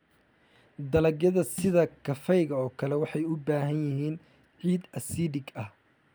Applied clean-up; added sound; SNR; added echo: none; Snare drum; 17 dB; none.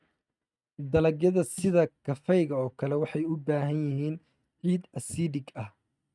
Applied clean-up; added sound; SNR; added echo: neural mask model RNNoise.